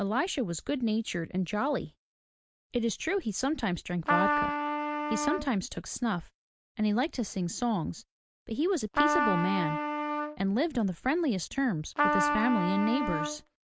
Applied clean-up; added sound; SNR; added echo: none; Trumpet; -1 dB; none.